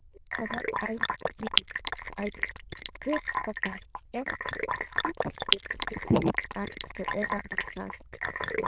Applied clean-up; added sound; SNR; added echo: neural diffusion model UNIVERSE++.